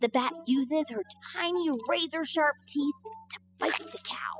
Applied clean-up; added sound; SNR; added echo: classical method spectral subtraction.